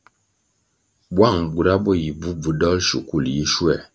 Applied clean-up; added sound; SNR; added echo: none; none; none; none.